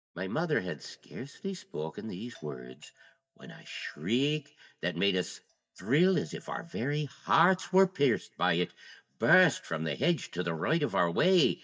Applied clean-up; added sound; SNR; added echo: neural mask model DeepFilterNet 3.